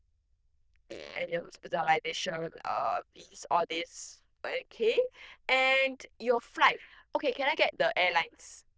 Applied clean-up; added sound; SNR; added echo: neural diffusion model UNIVERSE++.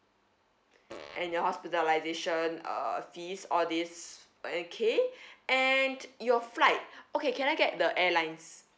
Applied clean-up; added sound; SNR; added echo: none; Fart; 16 dB; none.